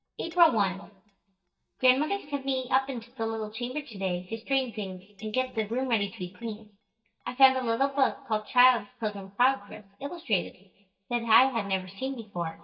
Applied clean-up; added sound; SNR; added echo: neural mask model DeepFilterNet 3.